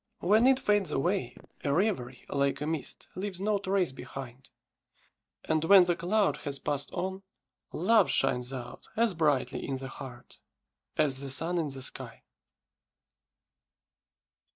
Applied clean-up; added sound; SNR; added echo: neural mask model DeepFilterNet 3.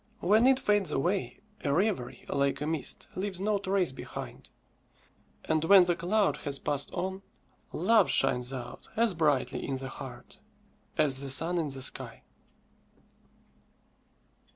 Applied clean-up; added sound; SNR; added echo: none; none; none; none.